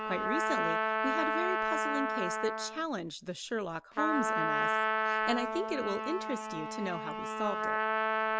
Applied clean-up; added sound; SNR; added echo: none; Trumpet; -4 dB; none.